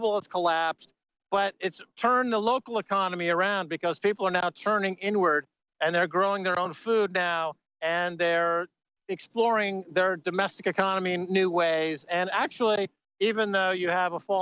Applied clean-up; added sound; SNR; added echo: none; none; none; none.